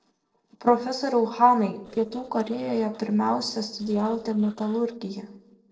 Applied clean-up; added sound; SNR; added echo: neural separator model SepFormer DNS4.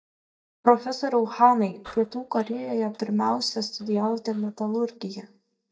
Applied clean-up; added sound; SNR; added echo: neural mask model DeepFilterNet 3.